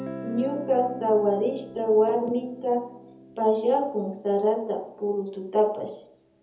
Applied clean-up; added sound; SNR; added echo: none; Guitar; 16 dB; reverberation time 0.7 s.